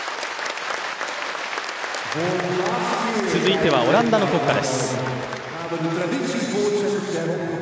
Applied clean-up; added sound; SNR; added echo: none; none; none; none.